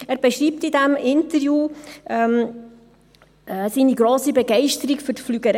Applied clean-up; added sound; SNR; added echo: none; none; none; none.